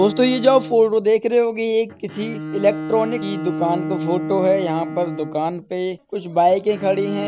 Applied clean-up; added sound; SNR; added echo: none; Bowed string instrument; 10 dB; none.